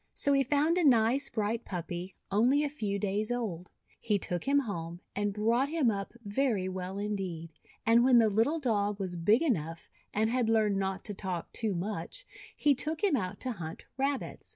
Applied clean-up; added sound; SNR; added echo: none; none; none; none.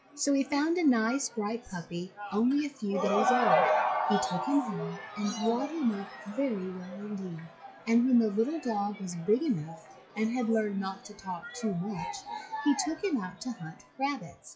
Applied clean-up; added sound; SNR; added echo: classical method log-MMSE.